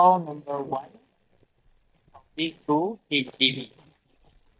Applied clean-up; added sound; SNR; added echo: neural mask model DeepFilterNet 3.